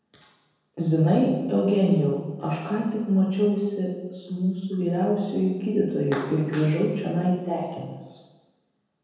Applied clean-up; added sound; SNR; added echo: none; none; none; reverberation time 1.2 s.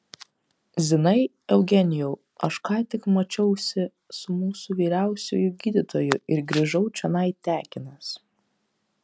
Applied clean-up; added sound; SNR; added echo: none; none; none; none.